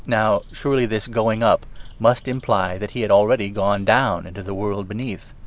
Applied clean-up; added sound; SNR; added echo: none; Bird / Insect; 18 dB; none.